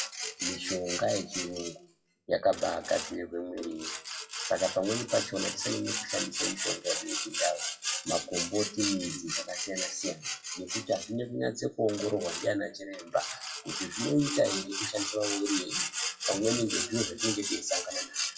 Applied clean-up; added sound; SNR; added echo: classical method WPE with log-MMSE.